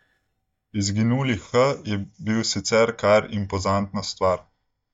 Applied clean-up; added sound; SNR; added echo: neural mask model DeepFilterNet 3.